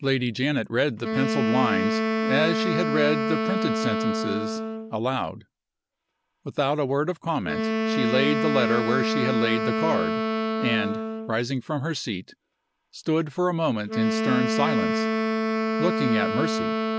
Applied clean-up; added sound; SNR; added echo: none; Wind instrument, woodwind instrument; 0 dB; none.